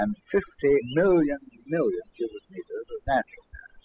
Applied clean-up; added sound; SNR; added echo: classical method spectral subtraction.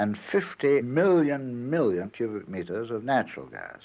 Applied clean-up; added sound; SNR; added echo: none; none; none; none.